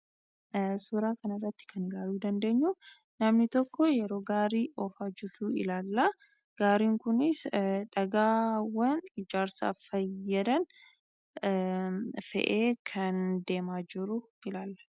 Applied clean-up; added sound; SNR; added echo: none; none; none; none.